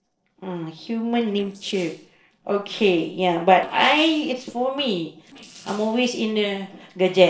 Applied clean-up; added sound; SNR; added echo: neural separator model SepFormer DNS4.